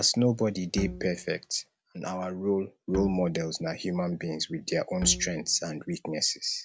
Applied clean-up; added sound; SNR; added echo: none; Bowed string instrument; 10 dB; none.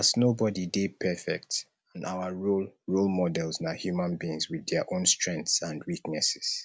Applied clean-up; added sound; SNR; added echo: none; none; none; none.